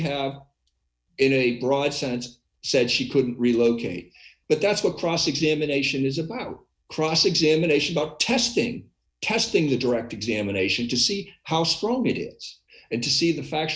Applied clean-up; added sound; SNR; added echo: none; none; none; none.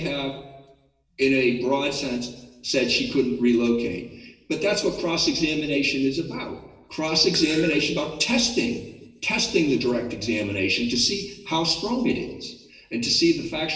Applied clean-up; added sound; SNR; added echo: none; Fart; 16 dB; reverberation time 1.1 s.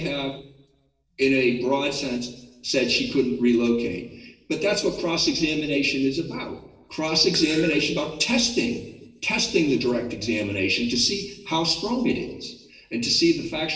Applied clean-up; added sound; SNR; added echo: neural separator model SepFormer DNS4.